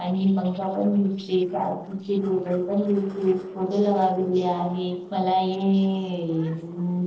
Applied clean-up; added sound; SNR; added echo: neural separator model SepFormer DNS4.